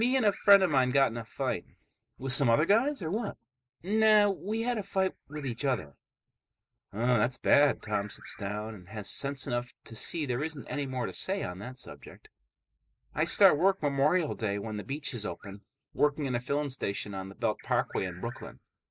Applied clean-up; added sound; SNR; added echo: neural mask model Resemble Enhance denoiser.